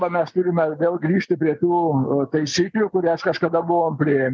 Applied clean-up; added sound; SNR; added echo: none; none; none; none.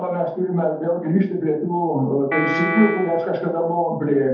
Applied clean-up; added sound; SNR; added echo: none; Piano; 3 dB; reverberation time 0.6 s.